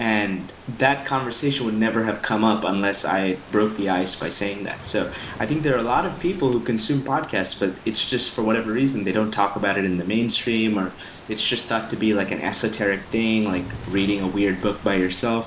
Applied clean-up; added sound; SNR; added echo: none; Wood / Tools + Waves, surf; 18 dB; none.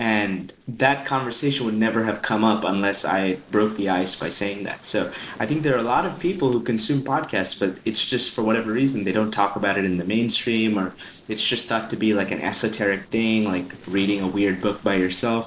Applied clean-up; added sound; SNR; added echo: neural separator model SepFormer DNS4.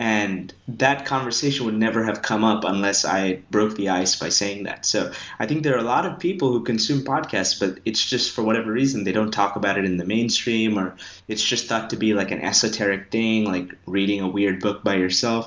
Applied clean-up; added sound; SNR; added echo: none; none; none; none.